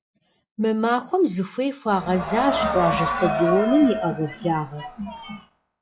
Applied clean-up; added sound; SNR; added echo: classical method log-MMSE.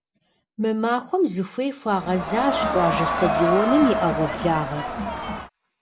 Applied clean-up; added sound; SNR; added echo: none; Crowd; 1 dB; none.